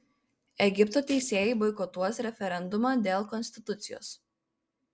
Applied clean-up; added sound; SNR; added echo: neural separator model SepFormer DNS4.